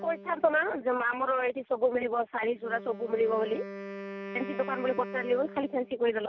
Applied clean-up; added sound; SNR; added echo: none; Wind instrument, woodwind instrument; 13 dB; none.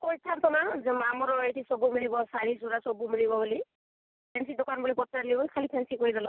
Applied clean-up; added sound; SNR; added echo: none; none; none; none.